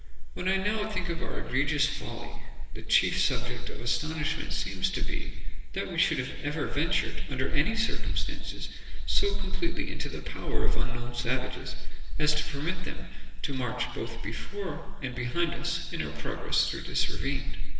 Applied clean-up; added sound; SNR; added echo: none; none; none; reverberation time 1.3 s.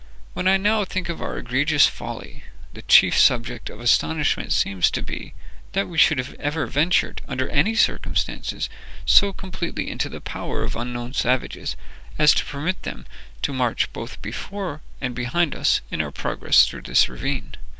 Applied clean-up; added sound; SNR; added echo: none; none; none; none.